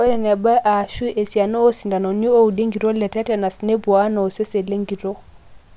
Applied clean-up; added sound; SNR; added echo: none; none; none; none.